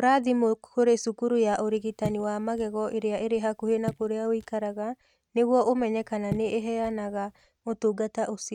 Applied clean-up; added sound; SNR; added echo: neural mask model RNNoise.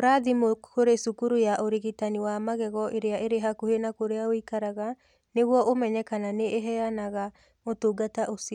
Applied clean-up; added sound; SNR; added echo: none; none; none; none.